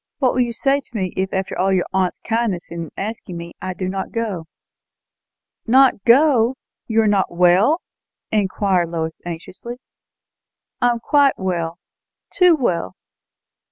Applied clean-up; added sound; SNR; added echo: none; none; none; none.